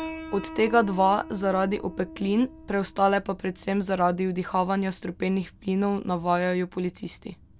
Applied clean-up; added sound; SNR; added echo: none; Piano; 17 dB; none.